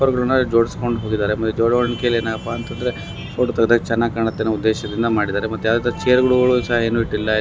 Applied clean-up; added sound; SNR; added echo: none; none; none; none.